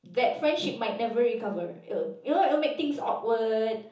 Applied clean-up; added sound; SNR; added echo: none; none; none; reverberation time 1.2 s.